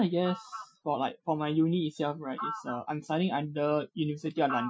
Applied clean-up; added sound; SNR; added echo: classical method Wiener filter.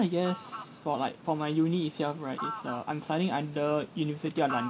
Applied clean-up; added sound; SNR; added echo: none; Fowl; 12 dB; none.